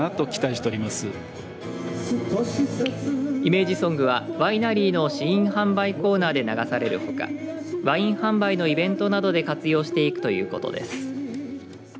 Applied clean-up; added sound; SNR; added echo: none; none; none; none.